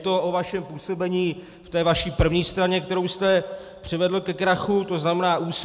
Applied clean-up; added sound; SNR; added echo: none; none; none; none.